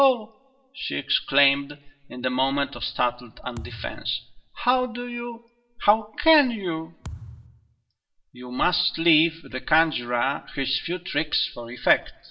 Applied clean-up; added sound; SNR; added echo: none; Thump, thud; 17 dB; reverberation time 0.4 s.